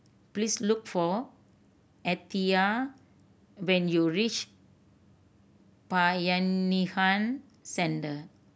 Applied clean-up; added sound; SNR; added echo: none; none; none; none.